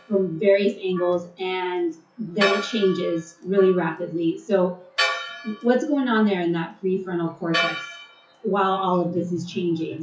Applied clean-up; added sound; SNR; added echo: classical method WPE with log-MMSE.